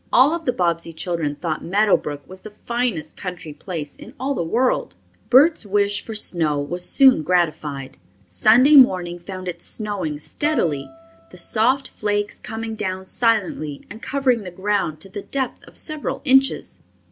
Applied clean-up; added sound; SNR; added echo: none; Bowed string instrument; 19 dB; none.